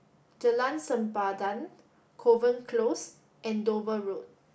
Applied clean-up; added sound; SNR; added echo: none; none; none; none.